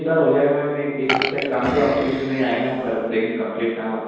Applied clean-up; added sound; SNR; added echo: none; Burping, eructation; 7 dB; reverberation time 1.2 s.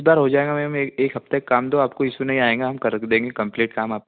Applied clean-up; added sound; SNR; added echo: none; none; none; none.